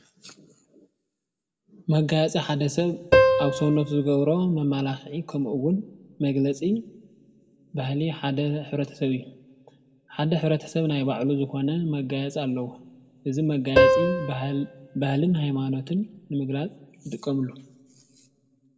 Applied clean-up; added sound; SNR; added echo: none; Piano; -1 dB; reverberation time 0.9 s.